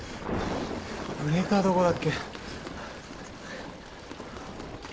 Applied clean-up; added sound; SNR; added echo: none; Toilet flush; 19 dB; none.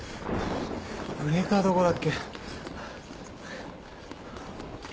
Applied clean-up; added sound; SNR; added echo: none; none; none; none.